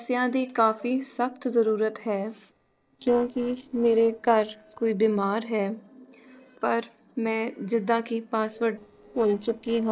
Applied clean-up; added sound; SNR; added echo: neural separator model SepFormer DNS4.